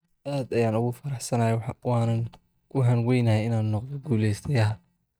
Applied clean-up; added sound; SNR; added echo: neural mask model DeepFilterNet 3.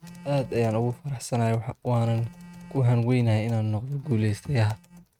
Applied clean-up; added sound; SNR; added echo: neural mask model RNNoise.